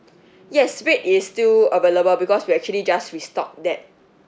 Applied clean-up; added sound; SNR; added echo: none; none; none; none.